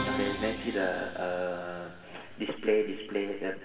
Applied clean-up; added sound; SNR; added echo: none; Musical instrument; 8 dB; reverberation time 1.8 s.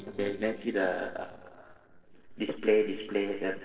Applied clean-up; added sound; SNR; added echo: neural separator model SepFormer DNS4.